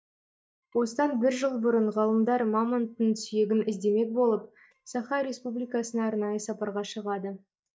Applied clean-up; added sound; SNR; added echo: neural mask model DeepFilterNet 3.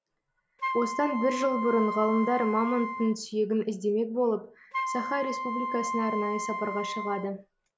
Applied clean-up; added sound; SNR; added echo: none; Wind instrument, woodwind instrument; 5 dB; none.